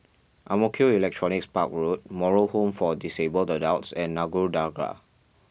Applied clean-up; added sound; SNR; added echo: none; none; none; none.